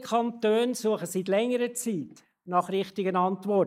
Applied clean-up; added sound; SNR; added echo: neural mask model Resemble Enhance denoiser.